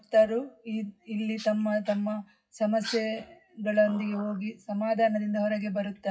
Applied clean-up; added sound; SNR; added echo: classical method WPE with log-MMSE.